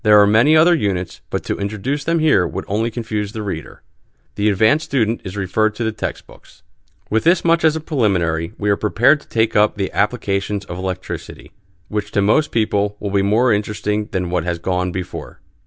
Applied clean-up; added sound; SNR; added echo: none; none; none; none.